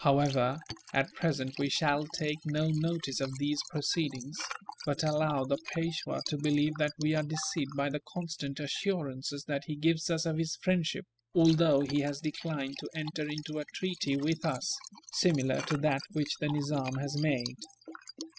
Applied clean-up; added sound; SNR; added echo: classical method spectral subtraction.